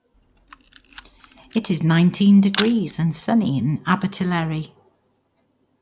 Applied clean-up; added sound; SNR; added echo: none; Camera; 15 dB; none.